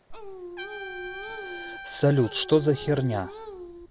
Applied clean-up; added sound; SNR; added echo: none; Trumpet + Dog; 11 dB; none.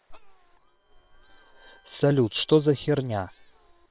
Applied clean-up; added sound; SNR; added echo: neural separator model SepFormer WHAM!.